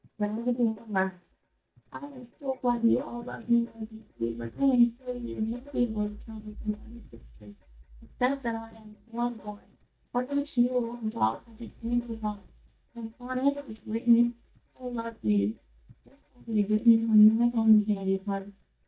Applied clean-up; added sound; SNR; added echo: neural mask model DeepFilterNet 3.